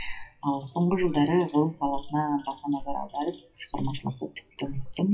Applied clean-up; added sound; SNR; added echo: classical method WPE with log-MMSE.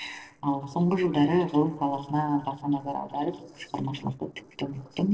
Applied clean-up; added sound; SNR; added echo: neural separator model SepFormer DNS4.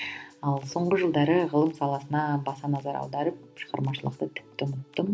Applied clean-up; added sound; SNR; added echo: none; none; none; none.